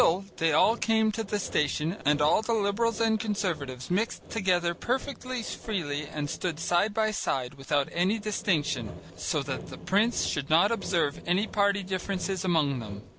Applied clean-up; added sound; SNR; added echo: none; Sawing; 17 dB; none.